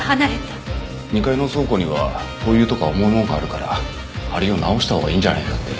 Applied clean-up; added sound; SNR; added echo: none; none; none; none.